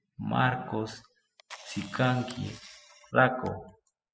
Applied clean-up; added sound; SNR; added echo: classical method spectral subtraction.